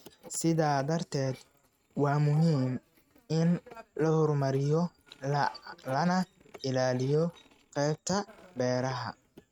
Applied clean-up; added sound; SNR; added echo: neural mask model RNNoise.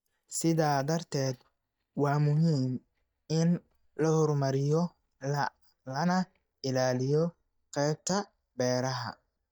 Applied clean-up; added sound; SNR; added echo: neural mask model DeepFilterNet 3.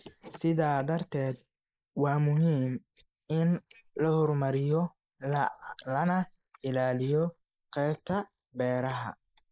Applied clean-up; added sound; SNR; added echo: neural mask model Resemble Enhance denoiser.